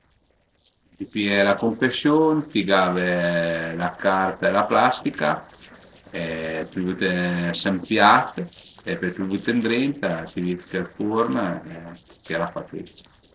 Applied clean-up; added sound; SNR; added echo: neural separator model SepFormer DNS4.